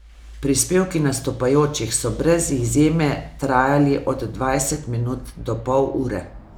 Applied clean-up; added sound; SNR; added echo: none; none; none; none.